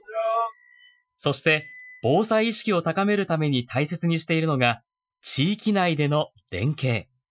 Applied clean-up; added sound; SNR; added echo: classical method Wiener filter.